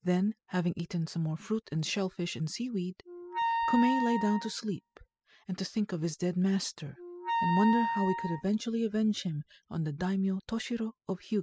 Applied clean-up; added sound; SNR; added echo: classical method spectral subtraction.